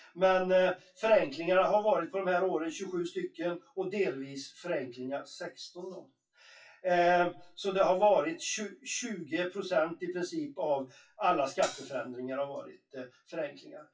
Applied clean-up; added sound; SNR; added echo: classical method WPE with log-MMSE.